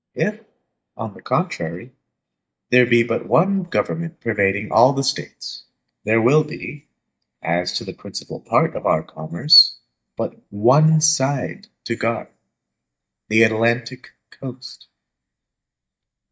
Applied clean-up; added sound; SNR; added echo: neural mask model DeepFilterNet 3.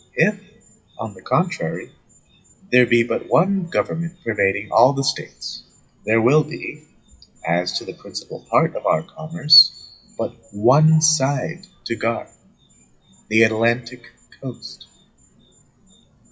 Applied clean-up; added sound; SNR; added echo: classical method WPE with log-MMSE.